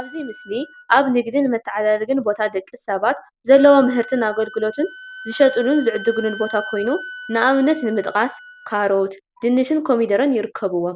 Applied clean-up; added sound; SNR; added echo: none; Wind instrument, woodwind instrument; 18 dB; none.